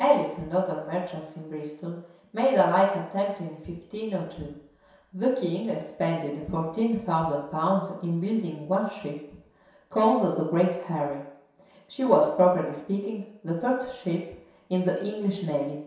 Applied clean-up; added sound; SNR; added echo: none; none; none; reverberation time 0.7 s.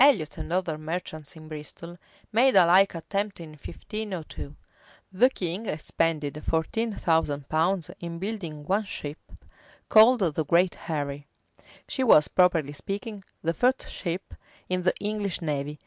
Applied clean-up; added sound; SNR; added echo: none; none; none; none.